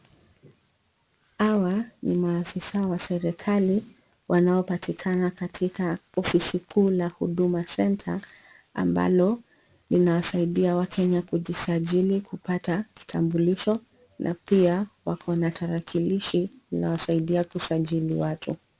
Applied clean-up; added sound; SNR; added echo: none; none; none; none.